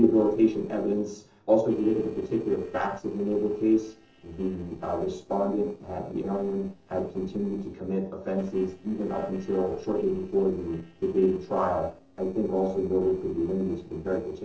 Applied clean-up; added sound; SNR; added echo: neural separator model SepFormer DNS4.